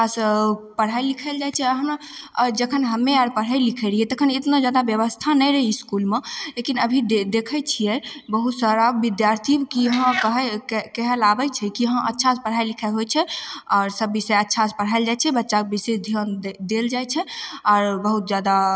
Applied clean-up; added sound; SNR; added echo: neural separator model SepFormer DNS4.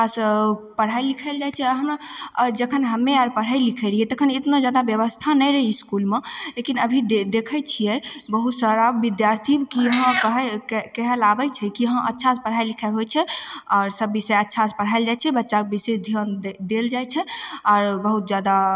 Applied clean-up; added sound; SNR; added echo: none; Meow; 5 dB; none.